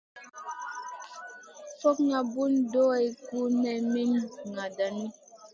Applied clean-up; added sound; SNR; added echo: none; none; none; none.